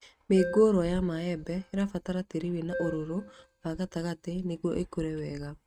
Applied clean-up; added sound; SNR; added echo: neural mask model RNNoise.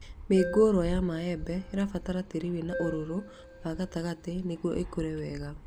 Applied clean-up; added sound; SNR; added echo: none; Fixed-wing aircraft, airplane + Keyboard (musical); 10 dB; none.